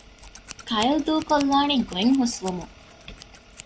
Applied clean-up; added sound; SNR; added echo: none; Scissors; 19 dB; none.